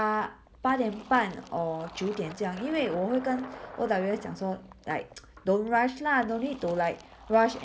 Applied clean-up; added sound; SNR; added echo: none; Fill (with liquid); 18 dB; none.